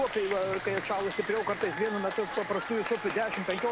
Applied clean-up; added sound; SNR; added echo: none; Applause / Crowd; 6 dB; none.